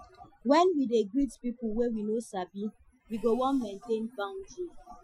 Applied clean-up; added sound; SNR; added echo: classical method Wiener filter.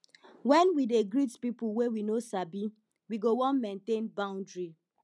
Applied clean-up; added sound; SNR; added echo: none; none; none; none.